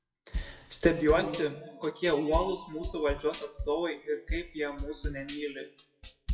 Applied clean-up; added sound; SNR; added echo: classical method WPE with log-MMSE.